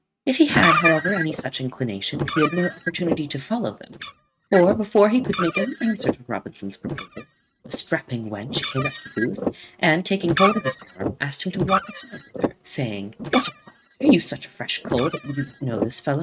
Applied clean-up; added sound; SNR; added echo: neural mask model RNNoise.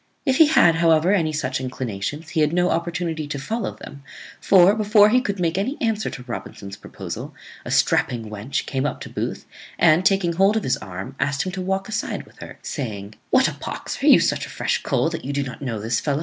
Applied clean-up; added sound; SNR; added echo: none; none; none; none.